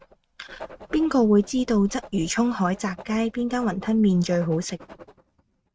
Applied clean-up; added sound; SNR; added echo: neural mask model RNNoise.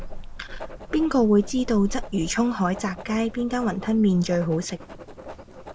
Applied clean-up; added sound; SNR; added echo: none; Cricket / Motor vehicle (road) + Writing; 12 dB; none.